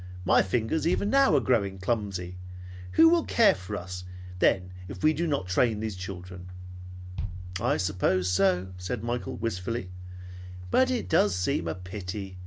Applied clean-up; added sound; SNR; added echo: none; Bass drum; 13 dB; none.